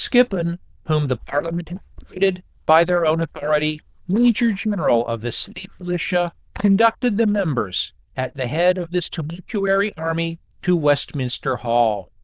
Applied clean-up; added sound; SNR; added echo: neural diffusion model UNIVERSE++.